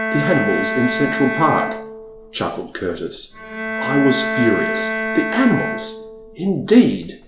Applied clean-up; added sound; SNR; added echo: none; Bowed string instrument; 5 dB; reverberation time 0.7 s.